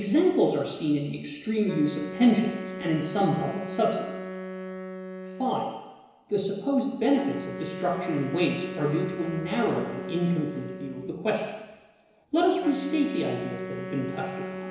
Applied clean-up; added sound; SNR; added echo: none; Wind instrument, woodwind instrument; 10 dB; reverberation time 1.0 s.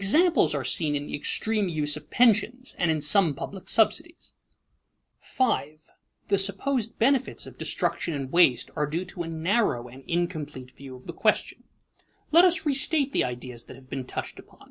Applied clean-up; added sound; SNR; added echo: none; none; none; none.